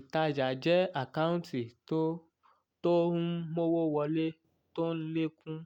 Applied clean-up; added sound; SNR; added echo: none; none; none; none.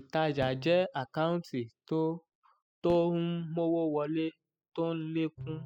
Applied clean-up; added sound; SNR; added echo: classical method spectral subtraction.